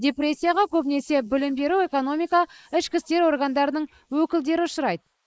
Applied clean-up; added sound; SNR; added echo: neural mask model Resemble Enhance denoiser.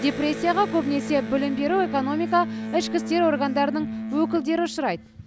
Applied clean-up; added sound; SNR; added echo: none; Electric guitar; 8 dB; none.